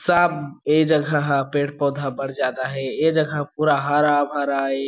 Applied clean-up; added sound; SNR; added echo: none; none; none; none.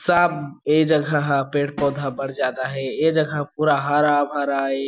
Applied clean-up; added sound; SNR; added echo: none; Snare drum; 20 dB; none.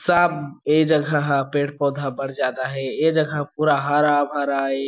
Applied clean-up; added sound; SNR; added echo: neural mask model Resemble Enhance denoiser.